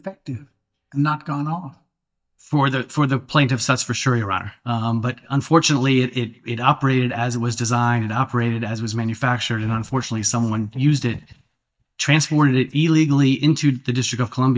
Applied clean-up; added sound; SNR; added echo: neural mask model DeepFilterNet 3.